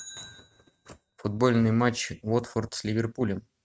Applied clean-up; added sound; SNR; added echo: neural mask model RNNoise.